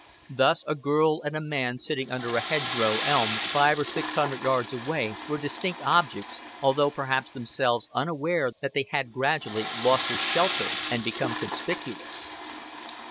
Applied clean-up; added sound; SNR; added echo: none; Toilet flush / Water; 5 dB; none.